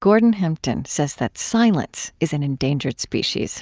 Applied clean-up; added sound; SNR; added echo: none; none; none; none.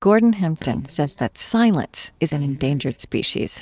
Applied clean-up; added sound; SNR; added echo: neural separator model SepFormer DNS4.